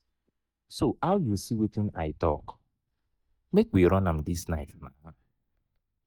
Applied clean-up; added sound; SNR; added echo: neural mask model DeepFilterNet 3.